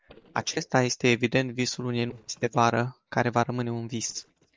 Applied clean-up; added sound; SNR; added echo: neural mask model DeepFilterNet 3.